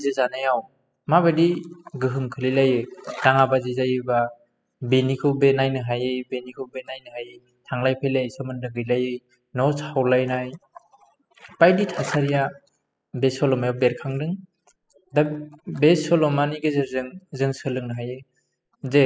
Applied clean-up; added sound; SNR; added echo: classical method spectral subtraction.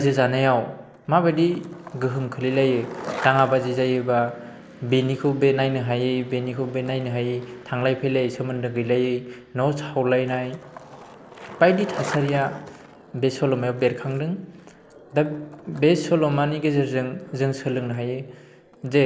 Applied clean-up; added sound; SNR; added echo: none; Skateboard; 18 dB; none.